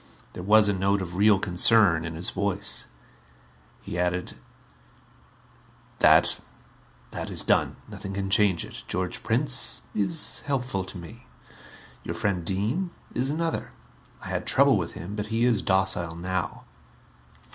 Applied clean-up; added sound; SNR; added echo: none; none; none; none.